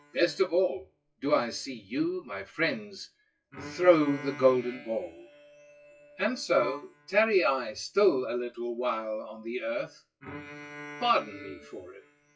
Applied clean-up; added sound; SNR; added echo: classical method WPE with log-MMSE.